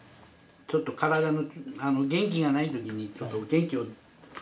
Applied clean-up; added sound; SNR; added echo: none; none; none; none.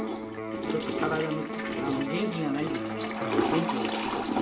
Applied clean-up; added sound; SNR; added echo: none; Toilet flush / Water + Electric guitar; -3 dB; none.